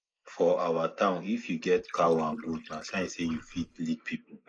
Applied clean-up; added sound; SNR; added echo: neural mask model Resemble Enhance denoiser.